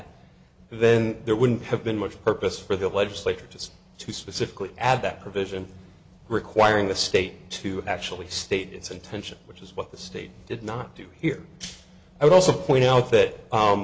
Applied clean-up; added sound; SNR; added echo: none; none; none; none.